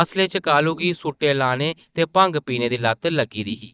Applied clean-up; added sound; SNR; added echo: neural mask model DeepFilterNet 3.